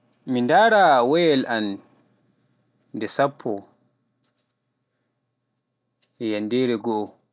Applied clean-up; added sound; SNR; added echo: none; none; none; none.